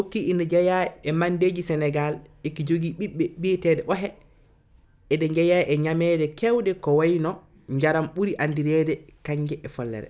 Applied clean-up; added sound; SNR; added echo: none; none; none; none.